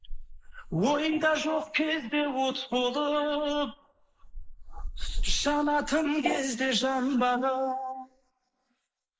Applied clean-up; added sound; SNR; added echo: neural mask model Resemble Enhance denoiser.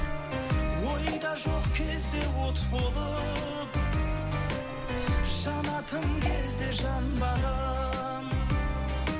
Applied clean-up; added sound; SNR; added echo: none; Waves, surf; 13 dB; none.